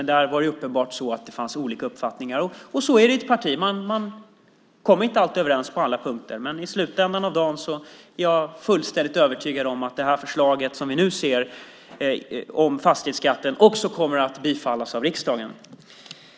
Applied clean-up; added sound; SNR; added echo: none; none; none; none.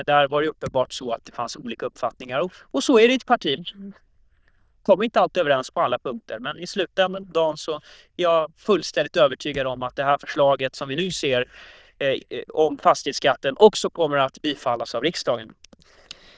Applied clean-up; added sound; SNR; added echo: neural diffusion model UNIVERSE++.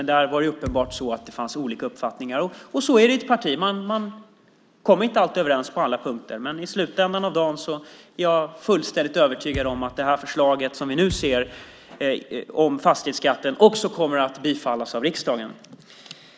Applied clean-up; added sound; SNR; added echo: none; Thump, thud; 15 dB; none.